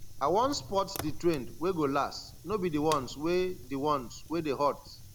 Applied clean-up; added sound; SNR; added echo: none; Fire; 11 dB; none.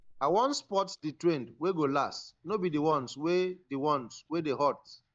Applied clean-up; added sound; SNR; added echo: neural mask model DeepFilterNet 3.